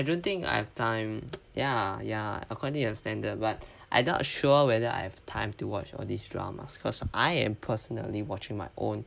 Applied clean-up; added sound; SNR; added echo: none; none; none; none.